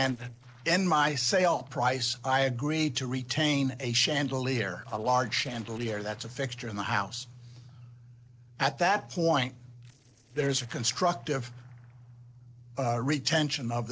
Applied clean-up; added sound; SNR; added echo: neural separator model SepFormer DNS4.